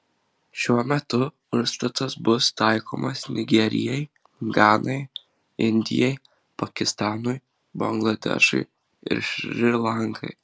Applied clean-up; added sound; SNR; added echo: none; none; none; none.